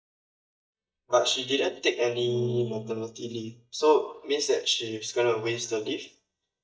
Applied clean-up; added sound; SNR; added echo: neural mask model DeepFilterNet 3.